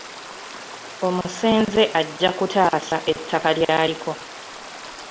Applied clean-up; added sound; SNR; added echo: none; Stream; 14 dB; none.